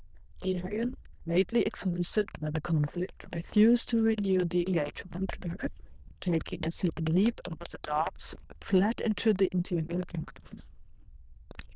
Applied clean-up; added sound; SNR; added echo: neural diffusion model UNIVERSE++.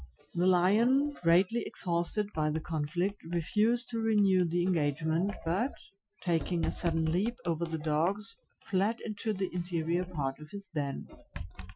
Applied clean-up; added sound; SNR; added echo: classical method Wiener filter.